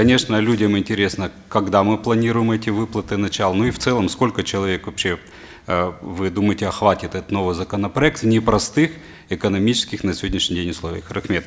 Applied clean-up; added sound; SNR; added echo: none; none; none; none.